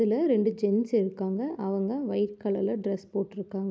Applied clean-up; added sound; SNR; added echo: none; none; none; none.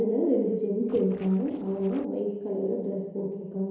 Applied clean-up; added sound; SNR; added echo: neural separator model SepFormer DNS4.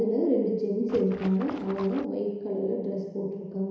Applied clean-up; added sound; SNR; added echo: none; Water / Splash, splatter; 13 dB; reverberation time 1.0 s.